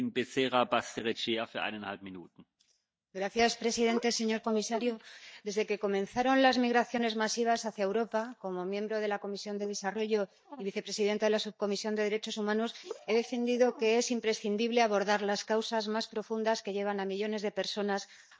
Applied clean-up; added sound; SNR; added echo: neural mask model DeepFilterNet 3.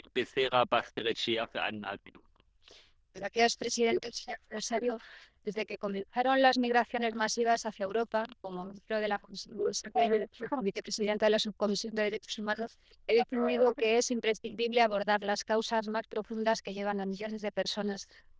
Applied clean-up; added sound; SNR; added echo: neural diffusion model UNIVERSE++.